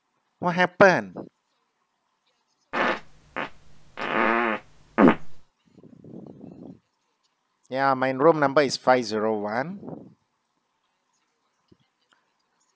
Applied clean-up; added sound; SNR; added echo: none; Fart; -3 dB; none.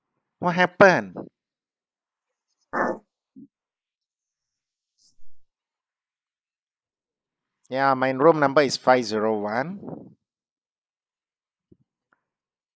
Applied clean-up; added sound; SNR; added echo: neural mask model Resemble Enhance denoiser.